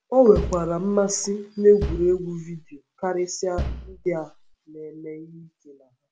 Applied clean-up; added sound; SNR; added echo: none; Bass drum; 9 dB; none.